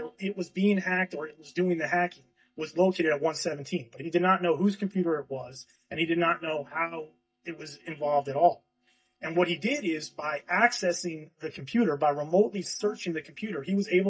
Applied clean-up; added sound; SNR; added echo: neural mask model DeepFilterNet 3.